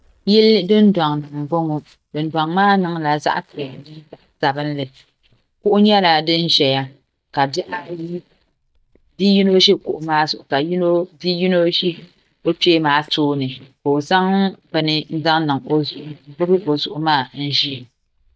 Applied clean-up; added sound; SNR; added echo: neural mask model DeepFilterNet 3.